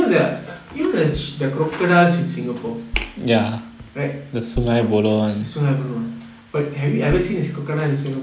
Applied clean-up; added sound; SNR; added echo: none; Bass drum; 11 dB; none.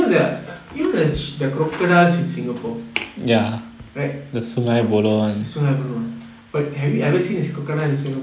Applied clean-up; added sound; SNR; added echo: none; none; none; none.